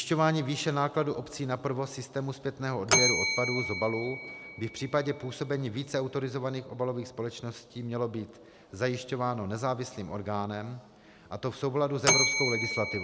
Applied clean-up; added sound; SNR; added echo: none; Bell; 3 dB; none.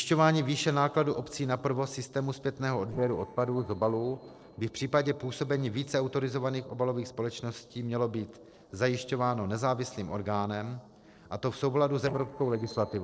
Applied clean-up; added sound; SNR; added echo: neural separator model SepFormer DNS4.